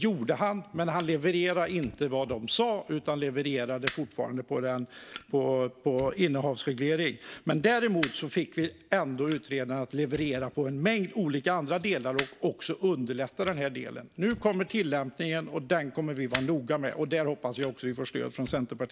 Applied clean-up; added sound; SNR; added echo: none; Fire; 14 dB; none.